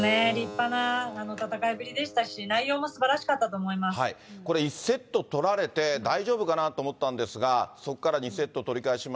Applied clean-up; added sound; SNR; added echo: none; Keyboard (musical); 17 dB; none.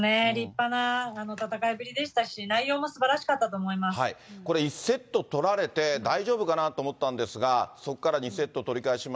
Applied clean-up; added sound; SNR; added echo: none; none; none; none.